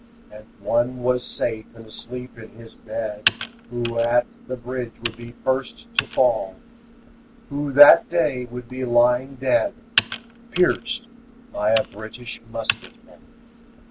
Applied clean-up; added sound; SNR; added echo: none; Computer keyboard; 11 dB; none.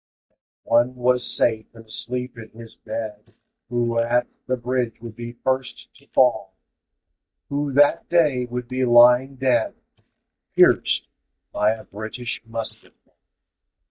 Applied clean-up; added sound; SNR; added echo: neural mask model DeepFilterNet 3.